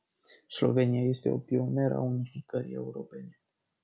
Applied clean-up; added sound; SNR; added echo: none; none; none; none.